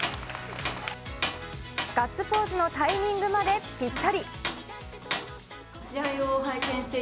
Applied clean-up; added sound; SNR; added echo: none; Tools; 8 dB; none.